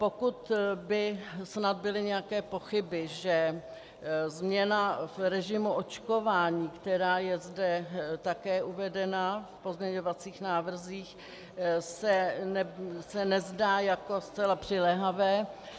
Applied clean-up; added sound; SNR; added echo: none; none; none; none.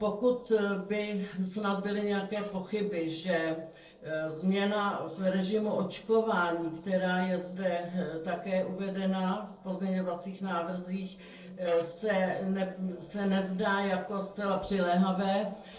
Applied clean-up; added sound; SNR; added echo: neural separator model SepFormer DNS4.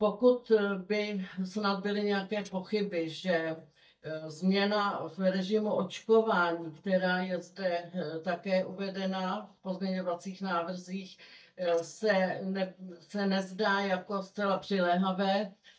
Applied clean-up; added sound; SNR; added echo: neural mask model DeepFilterNet 3.